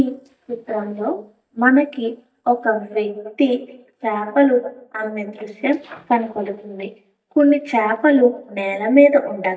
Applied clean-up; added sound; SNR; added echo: neural mask model DeepFilterNet 3.